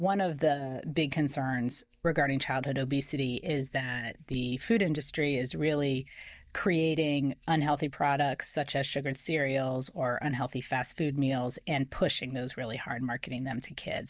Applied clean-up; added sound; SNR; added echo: neural mask model DeepFilterNet 3.